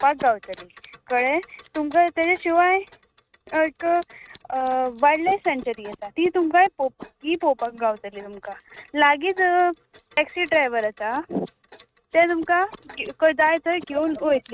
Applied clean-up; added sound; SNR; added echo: neural mask model RNNoise.